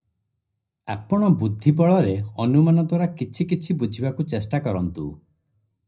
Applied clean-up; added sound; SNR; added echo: none; none; none; reverberation time 0.3 s.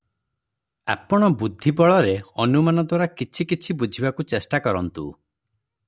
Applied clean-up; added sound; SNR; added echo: none; none; none; none.